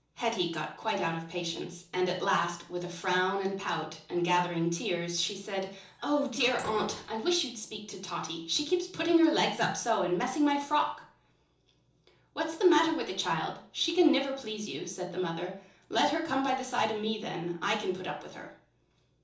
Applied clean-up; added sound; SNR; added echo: neural separator model SepFormer DNS4.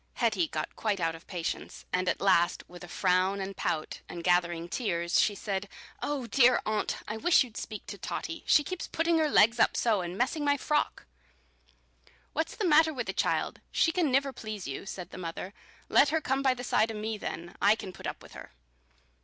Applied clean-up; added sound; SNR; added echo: none; none; none; none.